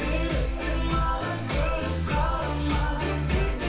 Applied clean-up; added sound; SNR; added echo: none; none; none; reverberation time 0.3 s.